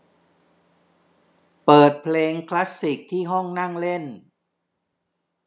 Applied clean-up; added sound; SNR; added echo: none; none; none; none.